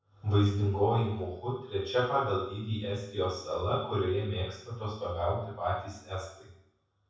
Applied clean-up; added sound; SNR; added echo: none; none; none; reverberation time 0.7 s.